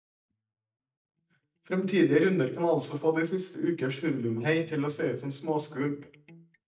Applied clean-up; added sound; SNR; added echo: neural mask model DeepFilterNet 3.